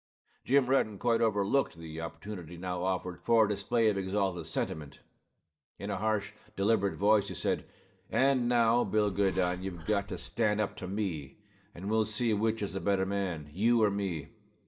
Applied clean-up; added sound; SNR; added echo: neural mask model DeepFilterNet 3.